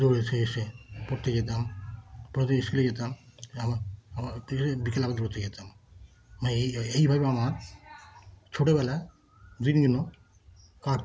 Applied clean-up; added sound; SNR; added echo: none; none; none; none.